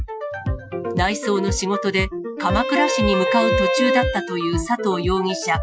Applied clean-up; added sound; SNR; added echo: classical method Wiener filter.